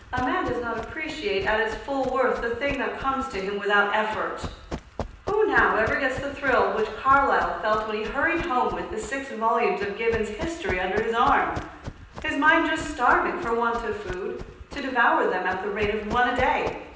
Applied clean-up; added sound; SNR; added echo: none; Run; 14 dB; reverberation time 0.9 s.